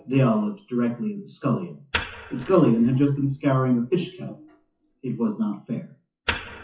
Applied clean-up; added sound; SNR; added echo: classical method WPE with log-MMSE.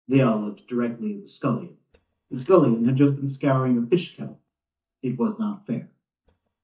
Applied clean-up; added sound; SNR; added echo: neural mask model DeepFilterNet 3.